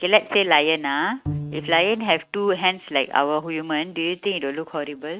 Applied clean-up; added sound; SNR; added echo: neural mask model RNNoise.